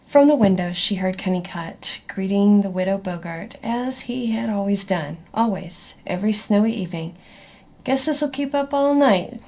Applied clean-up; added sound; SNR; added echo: none; none; none; reverberation time 0.3 s.